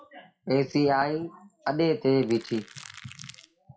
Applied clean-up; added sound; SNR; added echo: classical method WPE with log-MMSE.